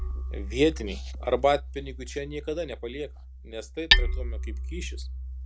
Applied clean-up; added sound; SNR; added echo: none; Hammer; -1 dB; none.